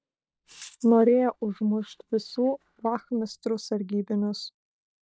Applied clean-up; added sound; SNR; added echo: neural mask model DeepFilterNet 3.